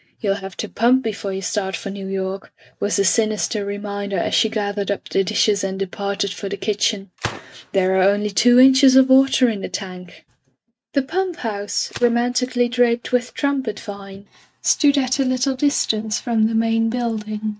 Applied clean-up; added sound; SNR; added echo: neural mask model RNNoise.